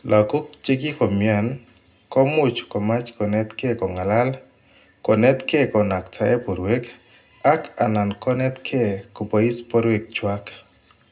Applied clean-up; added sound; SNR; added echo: none; none; none; reverberation time 0.2 s.